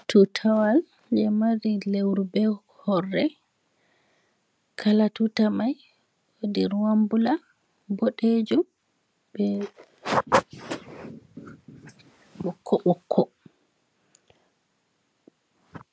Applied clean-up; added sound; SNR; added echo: none; none; none; none.